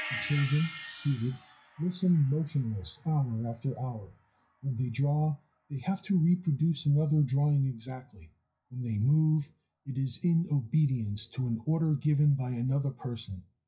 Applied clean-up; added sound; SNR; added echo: classical method WPE with log-MMSE.